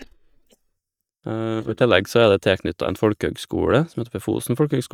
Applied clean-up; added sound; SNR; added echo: neural mask model DeepFilterNet 3.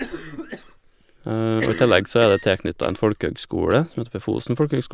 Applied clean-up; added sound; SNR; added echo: none; Cough; 14 dB; none.